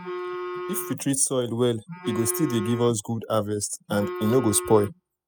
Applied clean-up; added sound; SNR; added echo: classical method spectral subtraction.